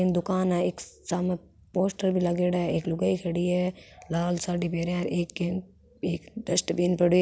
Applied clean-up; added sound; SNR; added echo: none; none; none; none.